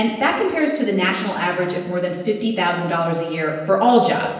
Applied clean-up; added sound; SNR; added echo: none; none; none; reverberation time 1.0 s.